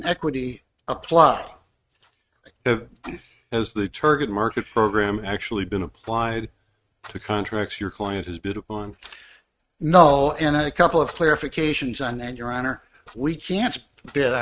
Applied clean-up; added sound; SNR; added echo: neural mask model RNNoise.